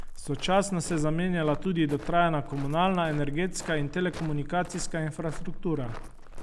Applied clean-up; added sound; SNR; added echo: none; Walk, footsteps; 7 dB; none.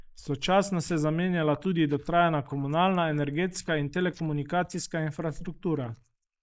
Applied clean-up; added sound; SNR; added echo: neural mask model Resemble Enhance denoiser.